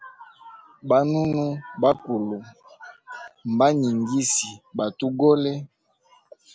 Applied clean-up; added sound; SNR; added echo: none; none; none; none.